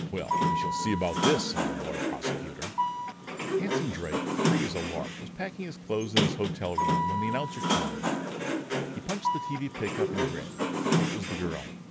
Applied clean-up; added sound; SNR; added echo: none; Sliding door; -5 dB; none.